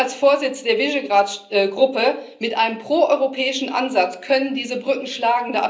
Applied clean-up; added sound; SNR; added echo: none; none; none; reverberation time 0.5 s.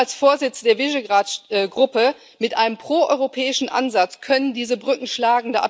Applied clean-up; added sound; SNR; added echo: none; none; none; none.